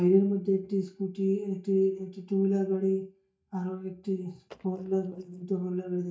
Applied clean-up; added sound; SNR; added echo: neural mask model DeepFilterNet 3.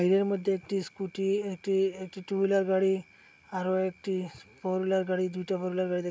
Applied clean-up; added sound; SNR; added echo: none; none; none; none.